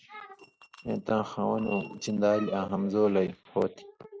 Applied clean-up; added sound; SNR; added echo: neural mask model RNNoise.